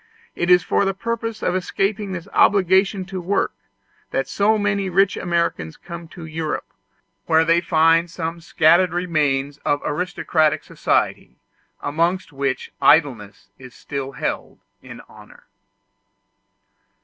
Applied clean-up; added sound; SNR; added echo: none; none; none; none.